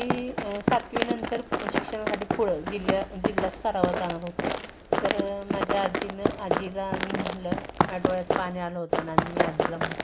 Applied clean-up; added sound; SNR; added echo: none; Run; -3 dB; none.